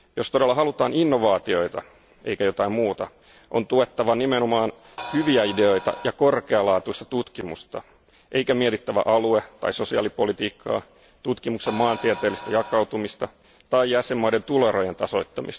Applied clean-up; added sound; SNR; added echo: none; Crash cymbal; 11 dB; none.